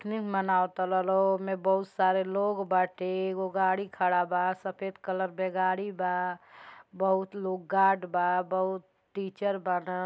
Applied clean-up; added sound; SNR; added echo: none; none; none; none.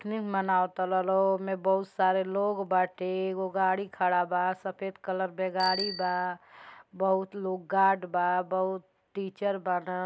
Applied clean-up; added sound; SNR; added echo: none; Bicycle bell; 12 dB; none.